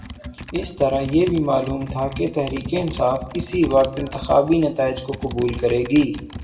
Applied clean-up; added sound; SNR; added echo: none; Computer keyboard; 13 dB; reverberation time 0.6 s.